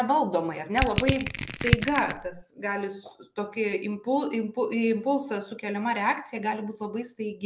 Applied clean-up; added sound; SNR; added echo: none; Crushing; -1 dB; none.